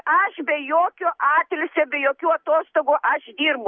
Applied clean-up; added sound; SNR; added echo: none; none; none; none.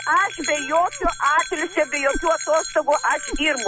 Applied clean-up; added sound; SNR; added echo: none; Bell + Meow; 9 dB; none.